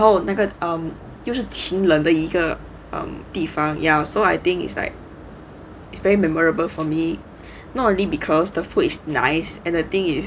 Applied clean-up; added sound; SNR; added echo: none; none; none; none.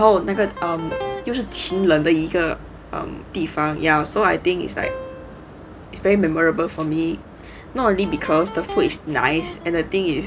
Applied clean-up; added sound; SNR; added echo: none; Electric guitar + Piano; 15 dB; none.